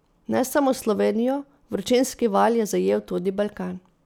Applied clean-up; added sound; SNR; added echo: none; none; none; none.